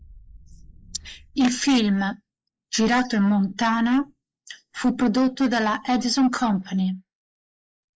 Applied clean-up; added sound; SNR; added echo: neural mask model Resemble Enhance denoiser.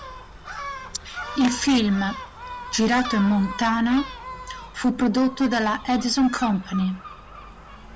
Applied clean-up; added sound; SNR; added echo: none; Gull, seagull; 13 dB; none.